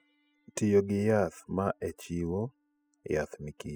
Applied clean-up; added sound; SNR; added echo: classical method spectral subtraction.